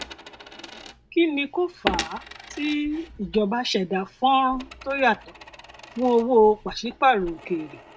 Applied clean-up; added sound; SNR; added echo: none; Coin (dropping); 14 dB; none.